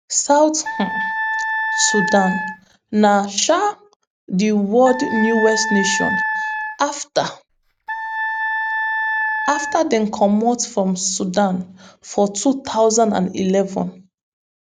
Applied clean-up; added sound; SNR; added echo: none; Wind instrument, woodwind instrument; 3 dB; none.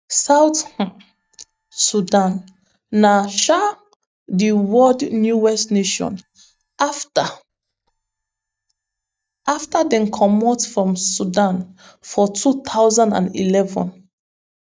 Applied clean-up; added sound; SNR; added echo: neural mask model DeepFilterNet 3.